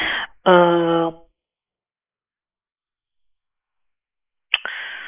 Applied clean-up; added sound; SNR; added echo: neural mask model Resemble Enhance denoiser.